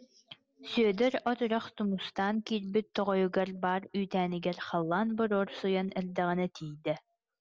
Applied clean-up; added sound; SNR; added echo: none; none; none; none.